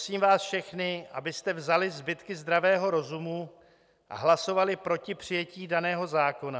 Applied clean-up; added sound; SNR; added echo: none; none; none; none.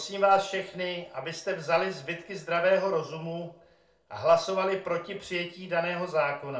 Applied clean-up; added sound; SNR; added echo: none; none; none; reverberation time 0.3 s.